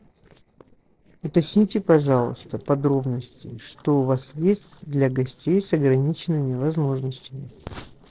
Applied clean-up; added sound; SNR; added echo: neural separator model SepFormer DNS4.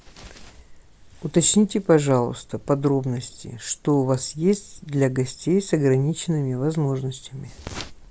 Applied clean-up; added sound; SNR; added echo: none; none; none; none.